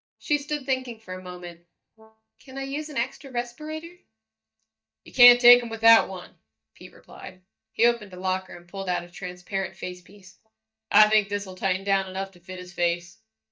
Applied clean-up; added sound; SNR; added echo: neural mask model DeepFilterNet 3.